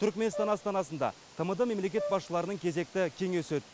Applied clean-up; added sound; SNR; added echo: none; Brass instrument; 11 dB; none.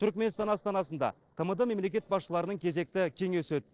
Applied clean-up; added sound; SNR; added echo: neural separator model SepFormer DNS4.